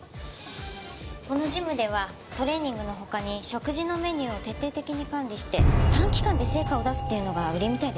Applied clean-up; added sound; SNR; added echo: none; none; none; none.